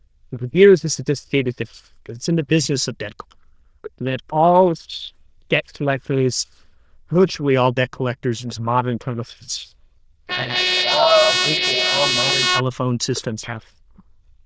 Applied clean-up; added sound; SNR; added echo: neural diffusion model UNIVERSE++.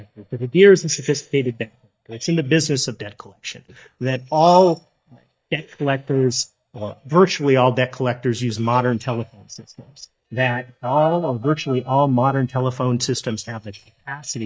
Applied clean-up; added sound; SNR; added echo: neural mask model DeepFilterNet 3.